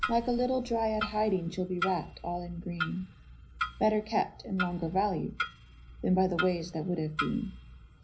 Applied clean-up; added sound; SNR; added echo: none; Clock; 8 dB; reverberation time 0.4 s.